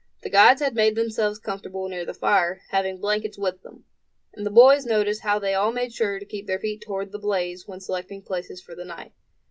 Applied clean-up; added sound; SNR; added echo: none; none; none; none.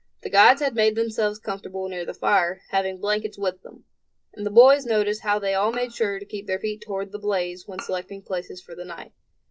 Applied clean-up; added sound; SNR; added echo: neural separator model SepFormer DNS4.